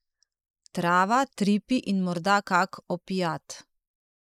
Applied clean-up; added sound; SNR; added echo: neural mask model Resemble Enhance denoiser.